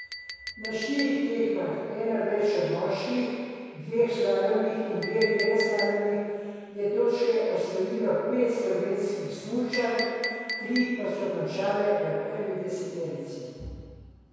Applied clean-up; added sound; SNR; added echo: none; Chink, clink; 13 dB; reverberation time 2.2 s.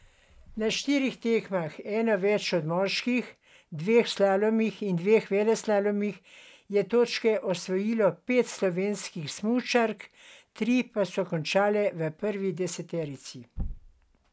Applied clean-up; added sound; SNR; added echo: none; none; none; none.